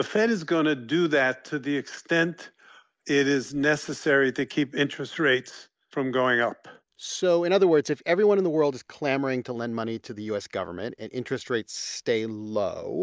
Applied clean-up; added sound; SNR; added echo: none; none; none; none.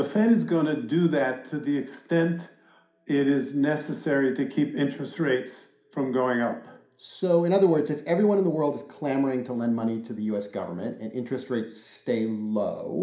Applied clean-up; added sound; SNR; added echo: none; none; none; reverberation time 0.5 s.